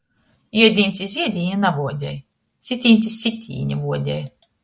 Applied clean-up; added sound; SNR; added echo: none; none; none; none.